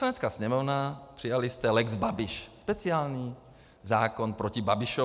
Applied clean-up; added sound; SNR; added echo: none; none; none; none.